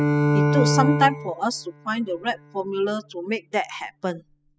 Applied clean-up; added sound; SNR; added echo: classical method spectral subtraction.